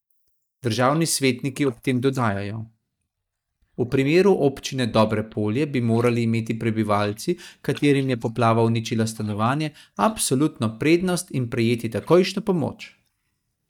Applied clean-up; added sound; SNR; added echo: neural mask model DeepFilterNet 3.